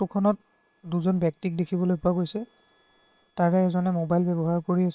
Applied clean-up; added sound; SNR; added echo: neural separator model SepFormer WHAM!.